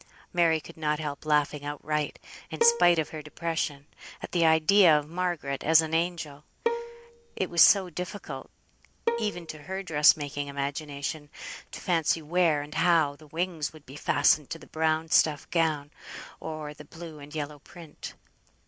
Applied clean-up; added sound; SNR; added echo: none; Bowed string instrument; 6 dB; none.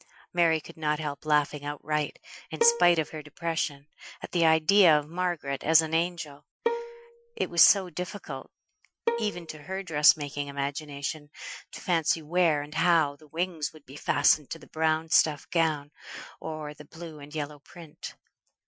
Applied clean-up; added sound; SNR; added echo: classical method Wiener filter.